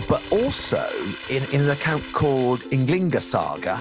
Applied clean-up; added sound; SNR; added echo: none; Crumpling, crinkling + Plucked string instrument; 12 dB; none.